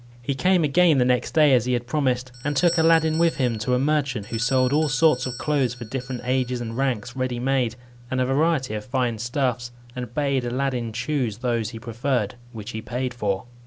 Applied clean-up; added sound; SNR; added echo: none; Doorbell; 20 dB; none.